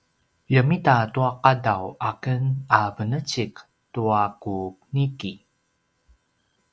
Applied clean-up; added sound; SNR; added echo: none; none; none; none.